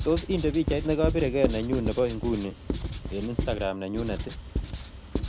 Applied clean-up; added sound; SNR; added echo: none; Writing; 3 dB; none.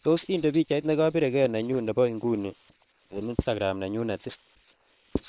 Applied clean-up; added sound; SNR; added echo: neural separator model SepFormer WHAM!.